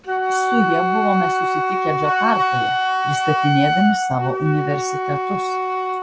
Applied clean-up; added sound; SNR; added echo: none; Wind instrument, woodwind instrument; -3 dB; none.